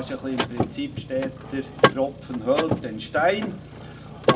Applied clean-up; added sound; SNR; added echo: none; Mechanisms / Car; -1 dB; reverberation time 0.3 s.